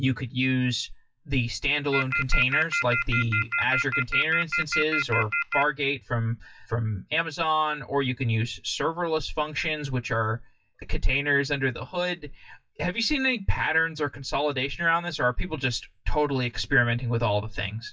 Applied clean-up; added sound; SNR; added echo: classical method WPE with log-MMSE.